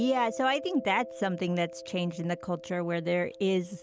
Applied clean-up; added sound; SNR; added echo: none; Mallet percussion; 14 dB; none.